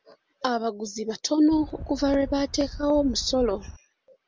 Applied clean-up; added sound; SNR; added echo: none; Wind; 13 dB; none.